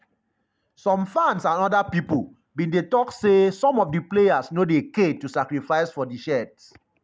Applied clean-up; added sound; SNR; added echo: none; none; none; none.